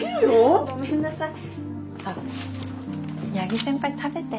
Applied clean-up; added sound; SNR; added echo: none; none; none; none.